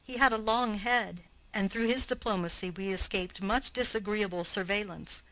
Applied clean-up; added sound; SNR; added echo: none; none; none; none.